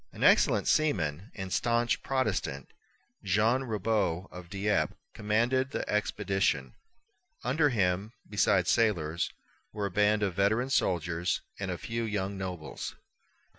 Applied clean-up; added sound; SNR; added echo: none; none; none; none.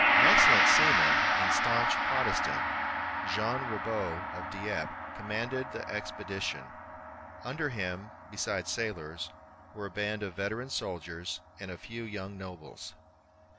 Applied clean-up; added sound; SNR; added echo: none; Gong; -5 dB; none.